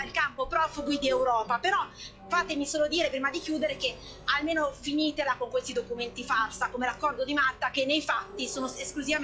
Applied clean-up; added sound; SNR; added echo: classical method log-MMSE.